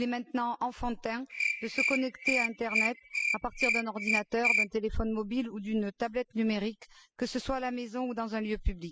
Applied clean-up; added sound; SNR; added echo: classical method spectral subtraction.